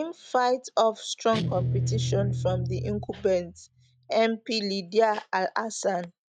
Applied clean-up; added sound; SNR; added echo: neural mask model RNNoise.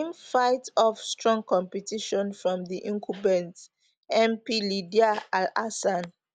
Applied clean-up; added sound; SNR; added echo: none; none; none; none.